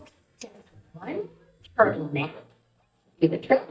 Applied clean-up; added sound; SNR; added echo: neural mask model DeepFilterNet 3.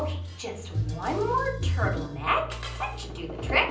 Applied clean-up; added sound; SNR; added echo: none; Dishes, pots, and pans; 17 dB; reverberation time 0.6 s.